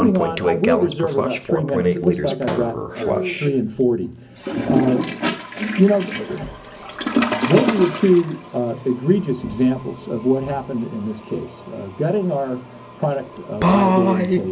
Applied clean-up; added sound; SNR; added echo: none; Toilet flush; 3 dB; reverberation time 0.3 s.